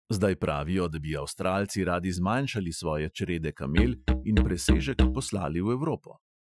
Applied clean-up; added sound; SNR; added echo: classical method Wiener filter.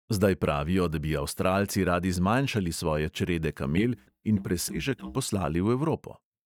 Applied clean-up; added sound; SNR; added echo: neural mask model DeepFilterNet 3.